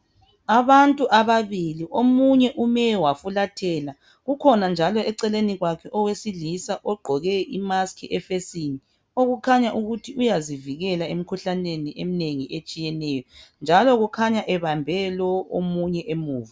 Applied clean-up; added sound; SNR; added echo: none; none; none; none.